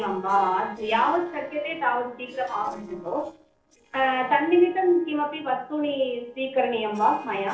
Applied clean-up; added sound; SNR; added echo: neural separator model SepFormer DNS4.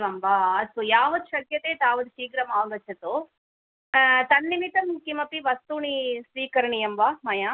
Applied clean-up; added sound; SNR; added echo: none; none; none; none.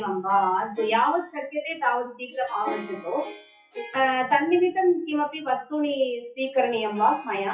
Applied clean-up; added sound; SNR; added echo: classical method WPE with log-MMSE.